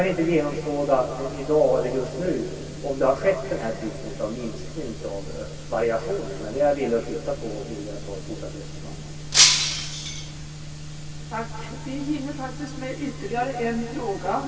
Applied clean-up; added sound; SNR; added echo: none; Shatter; -4 dB; reverberation time 2.6 s.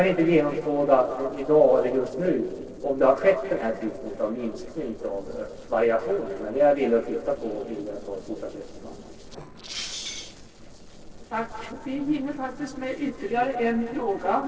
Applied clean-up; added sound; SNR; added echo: neural separator model SepFormer DNS4.